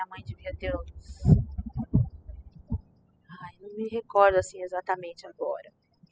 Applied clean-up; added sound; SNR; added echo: classical method spectral subtraction.